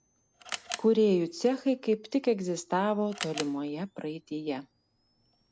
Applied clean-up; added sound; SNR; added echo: none; Camera; 16 dB; none.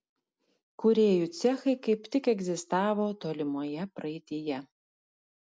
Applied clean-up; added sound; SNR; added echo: none; none; none; none.